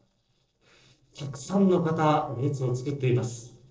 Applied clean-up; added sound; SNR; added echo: neural separator model SepFormer DNS4.